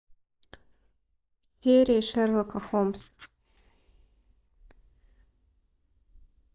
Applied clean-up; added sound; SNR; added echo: neural mask model DeepFilterNet 3.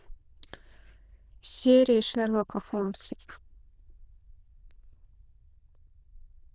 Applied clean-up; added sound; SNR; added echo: neural diffusion model UNIVERSE++.